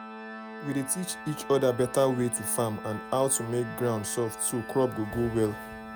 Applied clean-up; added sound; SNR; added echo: none; Organ; 12 dB; none.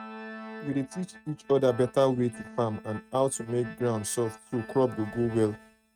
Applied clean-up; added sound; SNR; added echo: neural mask model RNNoise.